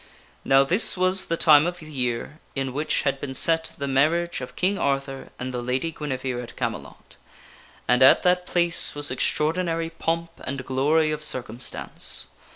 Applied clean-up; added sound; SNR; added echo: none; none; none; none.